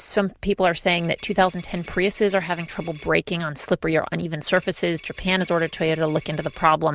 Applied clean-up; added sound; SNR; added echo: none; Coin (dropping); 18 dB; none.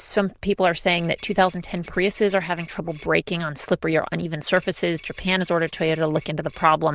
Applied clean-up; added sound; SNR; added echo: neural diffusion model UNIVERSE++.